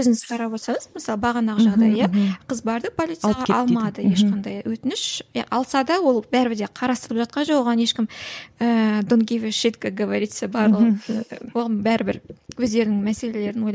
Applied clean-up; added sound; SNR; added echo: neural mask model Resemble Enhance denoiser.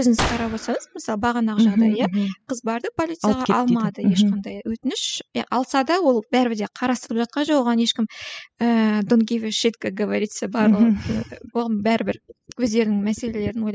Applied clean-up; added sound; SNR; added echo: classical method spectral subtraction.